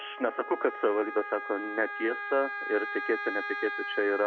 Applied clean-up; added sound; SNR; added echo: none; Wind instrument, woodwind instrument; 7 dB; none.